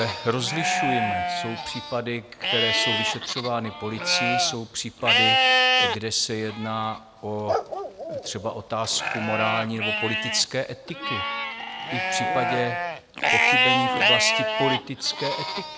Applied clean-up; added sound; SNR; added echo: none; Livestock, farm animals, working animals; -3 dB; none.